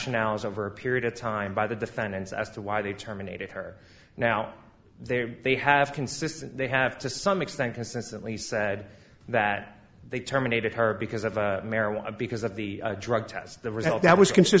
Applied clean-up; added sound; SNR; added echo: none; none; none; none.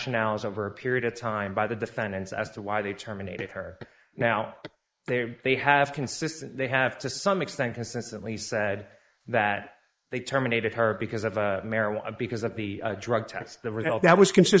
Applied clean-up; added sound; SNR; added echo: neural mask model Resemble Enhance denoiser.